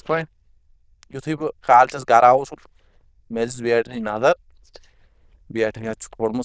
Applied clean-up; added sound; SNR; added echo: neural diffusion model UNIVERSE++.